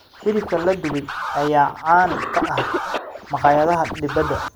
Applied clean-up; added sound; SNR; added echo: none; Scratching (performance technique) + Cough; 7 dB; none.